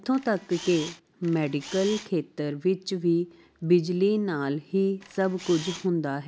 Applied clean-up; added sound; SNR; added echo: none; Camera; 15 dB; none.